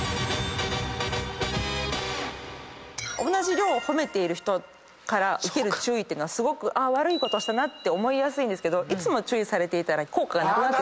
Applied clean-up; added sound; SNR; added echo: none; none; none; none.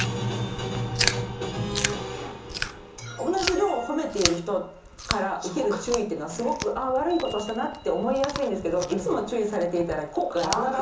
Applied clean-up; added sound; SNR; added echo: none; Chewing, mastication; 7 dB; reverberation time 0.8 s.